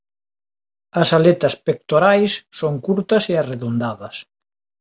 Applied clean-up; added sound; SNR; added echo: none; none; none; none.